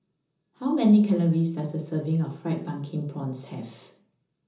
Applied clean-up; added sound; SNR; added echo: none; none; none; reverberation time 0.6 s.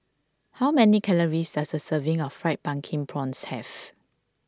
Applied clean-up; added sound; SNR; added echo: none; none; none; none.